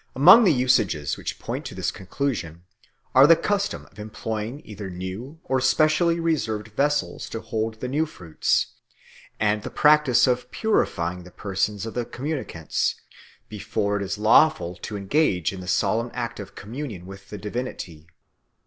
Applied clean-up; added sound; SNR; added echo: none; none; none; none.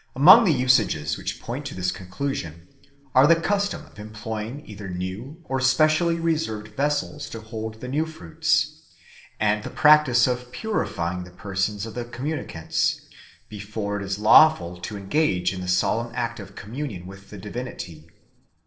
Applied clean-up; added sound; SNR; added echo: none; none; none; reverberation time 0.7 s.